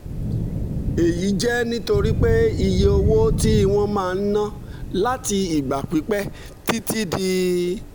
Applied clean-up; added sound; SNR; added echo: none; Thunder / Rain; 3 dB; none.